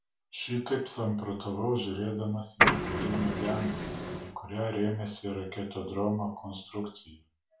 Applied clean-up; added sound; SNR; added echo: none; Printer; -5 dB; reverberation time 0.3 s.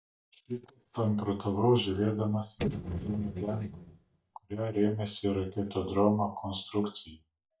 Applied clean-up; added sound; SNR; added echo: neural mask model DeepFilterNet 3.